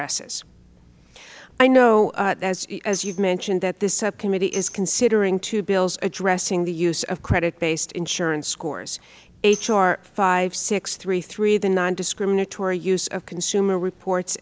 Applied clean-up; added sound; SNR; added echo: none; Tambourine; 20 dB; none.